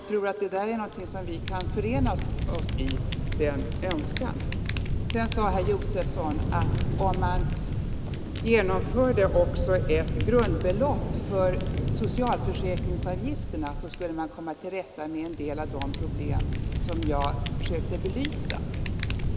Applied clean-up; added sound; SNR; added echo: none; Fire; -1 dB; none.